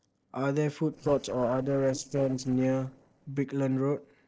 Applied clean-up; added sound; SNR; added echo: neural separator model SepFormer DNS4.